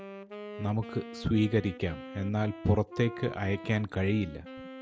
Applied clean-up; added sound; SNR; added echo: none; Wind instrument, woodwind instrument; 14 dB; none.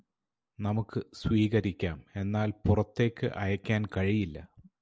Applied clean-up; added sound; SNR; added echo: none; none; none; none.